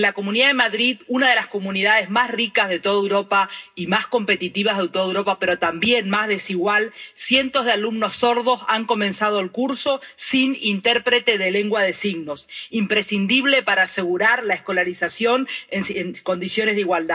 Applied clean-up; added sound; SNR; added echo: none; none; none; reverberation time 0.2 s.